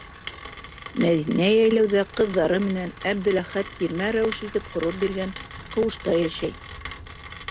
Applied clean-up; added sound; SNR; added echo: none; Rain; 14 dB; none.